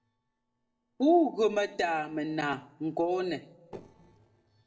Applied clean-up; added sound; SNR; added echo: neural separator model SepFormer DNS4.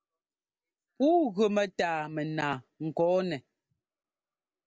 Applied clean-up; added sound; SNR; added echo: none; none; none; none.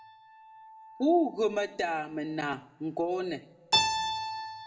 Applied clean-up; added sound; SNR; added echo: none; Keyboard (musical); 4 dB; reverberation time 1.1 s.